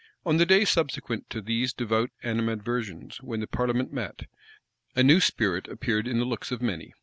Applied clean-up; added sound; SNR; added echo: none; none; none; none.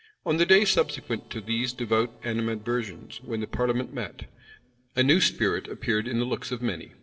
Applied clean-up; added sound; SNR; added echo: neural separator model SepFormer DNS4.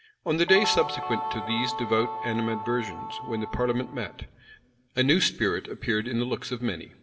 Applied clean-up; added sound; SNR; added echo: none; Guitar; 6 dB; reverberation time 0.5 s.